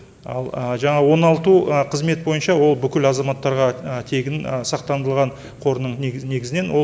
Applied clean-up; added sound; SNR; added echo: none; none; none; none.